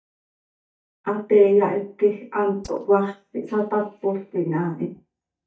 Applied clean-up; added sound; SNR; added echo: neural mask model DeepFilterNet 3.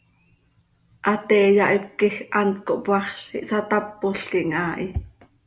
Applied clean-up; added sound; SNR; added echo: none; none; none; none.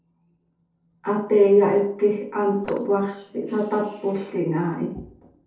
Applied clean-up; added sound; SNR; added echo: neural separator model SepFormer DNS4.